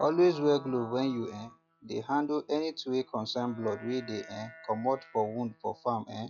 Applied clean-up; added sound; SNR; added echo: classical method log-MMSE.